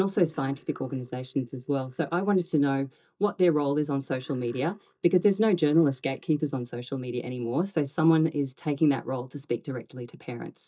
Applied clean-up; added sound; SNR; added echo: neural mask model DeepFilterNet 3.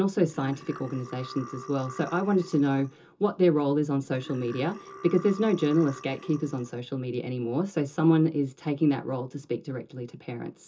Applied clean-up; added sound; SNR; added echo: none; Burping, eructation; 18 dB; reverberation time 0.2 s.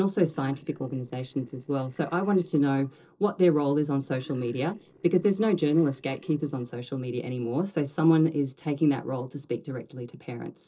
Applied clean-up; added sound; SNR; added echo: neural separator model SepFormer DNS4.